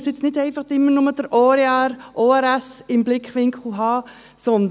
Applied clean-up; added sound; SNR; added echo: none; none; none; none.